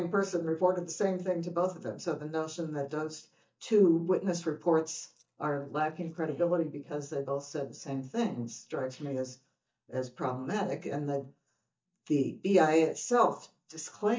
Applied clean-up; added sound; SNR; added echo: neural mask model DeepFilterNet 3.